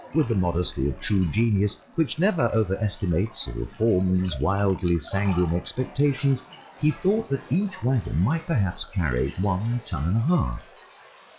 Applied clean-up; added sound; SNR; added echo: classical method log-MMSE.